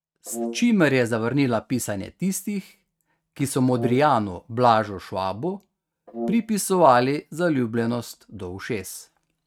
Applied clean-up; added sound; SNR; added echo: neural mask model RNNoise.